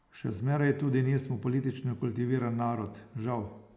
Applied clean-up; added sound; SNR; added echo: none; none; none; none.